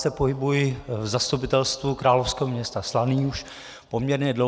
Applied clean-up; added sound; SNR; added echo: none; none; none; none.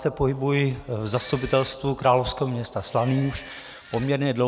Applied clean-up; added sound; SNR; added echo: none; Camera; 17 dB; none.